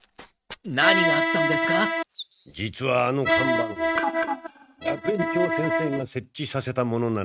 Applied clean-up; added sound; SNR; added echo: neural mask model RNNoise.